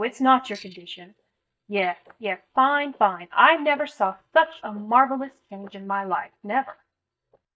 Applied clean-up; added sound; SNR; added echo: neural mask model DeepFilterNet 3.